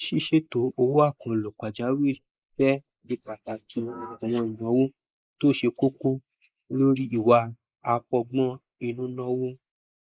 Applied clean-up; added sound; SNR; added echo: neural mask model Resemble Enhance denoiser.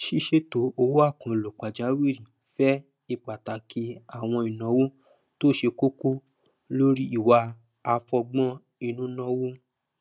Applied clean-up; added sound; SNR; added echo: none; none; none; none.